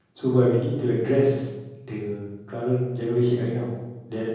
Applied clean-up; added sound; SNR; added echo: none; none; none; reverberation time 1.3 s.